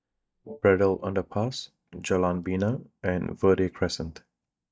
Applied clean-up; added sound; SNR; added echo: neural mask model DeepFilterNet 3.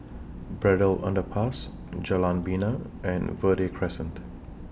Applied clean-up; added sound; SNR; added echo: none; none; none; none.